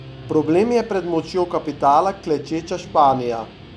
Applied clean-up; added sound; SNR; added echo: none; Guitar; 19 dB; none.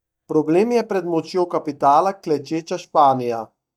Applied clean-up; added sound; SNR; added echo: neural mask model DeepFilterNet 3.